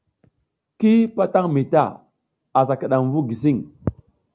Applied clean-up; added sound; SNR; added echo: none; none; none; none.